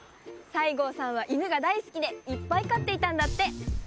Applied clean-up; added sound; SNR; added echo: none; none; none; none.